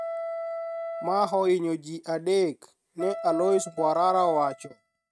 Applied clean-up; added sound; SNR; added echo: neural mask model RNNoise.